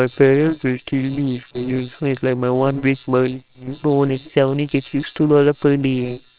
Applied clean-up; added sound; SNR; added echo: neural separator model SepFormer WHAMR!.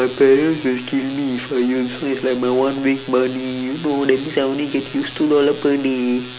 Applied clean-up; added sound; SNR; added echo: none; none; none; none.